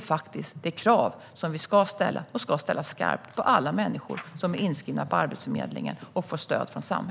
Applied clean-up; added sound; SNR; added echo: none; none; none; none.